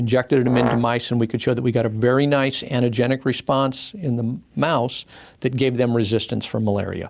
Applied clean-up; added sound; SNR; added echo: none; Brass instrument; 8 dB; none.